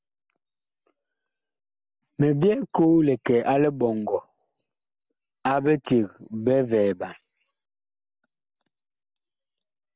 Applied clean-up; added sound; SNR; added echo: none; none; none; none.